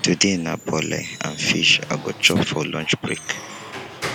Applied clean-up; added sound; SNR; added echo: none; Squeak + Squeak / Wood; 13 dB; none.